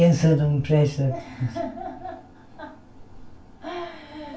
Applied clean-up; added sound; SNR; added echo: none; none; none; reverberation time 0.3 s.